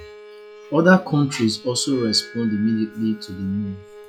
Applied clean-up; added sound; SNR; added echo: classical method log-MMSE.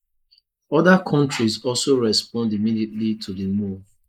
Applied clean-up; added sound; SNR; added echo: neural mask model Resemble Enhance denoiser.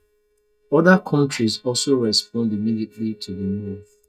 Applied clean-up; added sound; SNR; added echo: neural mask model DeepFilterNet 3.